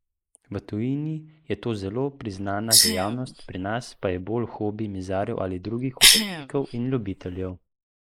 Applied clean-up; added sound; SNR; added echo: neural mask model Resemble Enhance denoiser.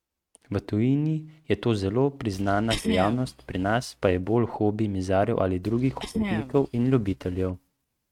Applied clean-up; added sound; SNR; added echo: neural mask model RNNoise.